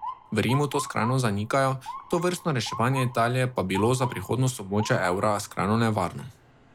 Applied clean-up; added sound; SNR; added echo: none; Motor vehicle (road) / Siren; 13 dB; none.